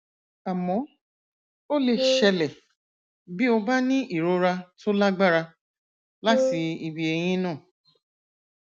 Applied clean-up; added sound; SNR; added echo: none; Wind instrument, woodwind instrument; 0 dB; none.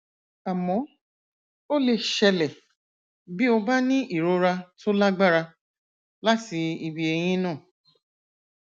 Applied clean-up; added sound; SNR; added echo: none; none; none; none.